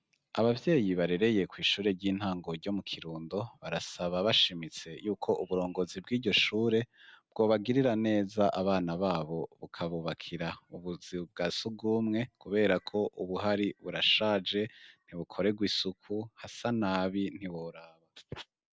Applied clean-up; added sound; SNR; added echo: none; none; none; none.